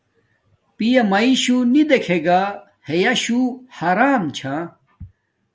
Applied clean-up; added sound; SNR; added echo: none; none; none; none.